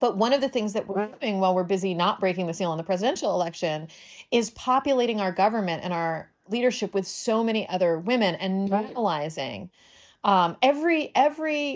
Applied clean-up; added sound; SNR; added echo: neural mask model DeepFilterNet 3.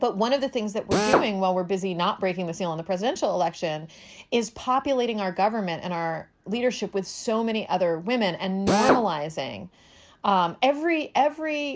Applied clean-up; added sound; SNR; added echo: none; Drill; -2 dB; none.